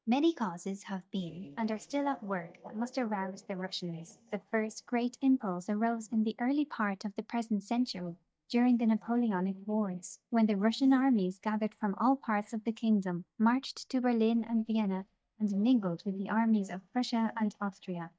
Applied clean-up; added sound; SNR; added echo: neural mask model DeepFilterNet 3.